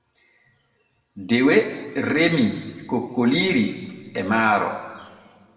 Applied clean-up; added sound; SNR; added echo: none; none; none; reverberation time 1.6 s.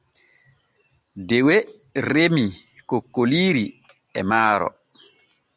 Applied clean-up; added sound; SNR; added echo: none; none; none; none.